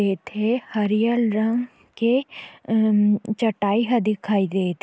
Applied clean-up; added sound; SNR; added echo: none; none; none; none.